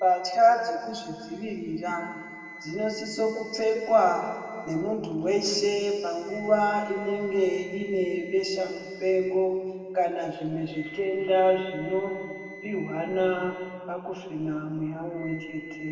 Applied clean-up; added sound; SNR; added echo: none; Wind instrument, woodwind instrument; 20 dB; reverberation time 2.1 s.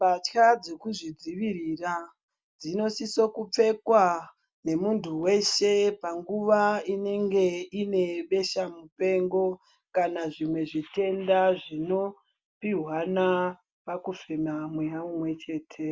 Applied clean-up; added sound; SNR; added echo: none; none; none; none.